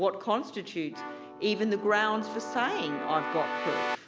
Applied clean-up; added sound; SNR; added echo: none; Keyboard (musical); 6 dB; none.